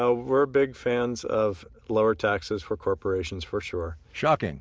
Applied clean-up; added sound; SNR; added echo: none; none; none; none.